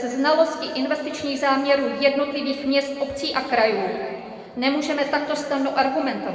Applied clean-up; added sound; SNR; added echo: none; none; none; reverberation time 2.2 s.